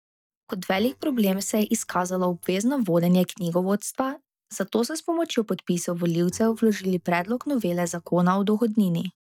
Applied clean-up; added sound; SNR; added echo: neural mask model DeepFilterNet 3.